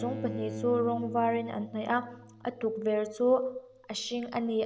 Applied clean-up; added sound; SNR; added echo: none; Bowed string instrument; 13 dB; none.